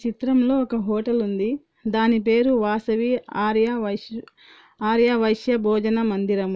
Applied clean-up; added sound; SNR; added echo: none; none; none; none.